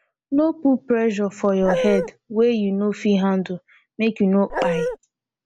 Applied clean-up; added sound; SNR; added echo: none; Dog; 2 dB; none.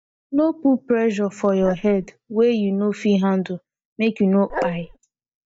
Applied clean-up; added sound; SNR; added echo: neural mask model DeepFilterNet 3.